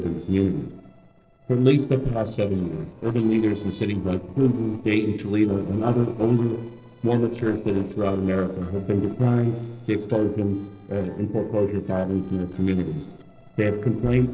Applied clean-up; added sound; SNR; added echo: neural separator model SepFormer DNS4.